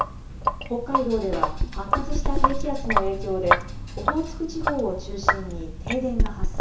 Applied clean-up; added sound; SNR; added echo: none; Sink (filling or washing); -5 dB; reverberation time 0.7 s.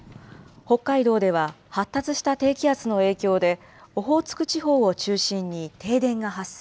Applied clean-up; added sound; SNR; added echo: none; none; none; none.